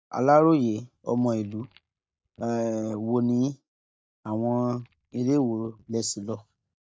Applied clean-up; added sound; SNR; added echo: neural mask model DeepFilterNet 3.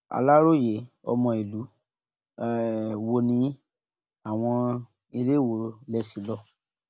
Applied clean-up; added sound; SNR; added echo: none; none; none; none.